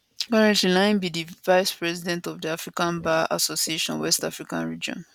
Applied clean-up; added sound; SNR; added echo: none; none; none; none.